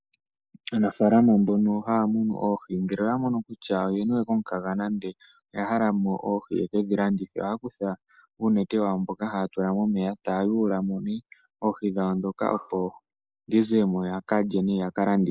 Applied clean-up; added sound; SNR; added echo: neural mask model Resemble Enhance denoiser.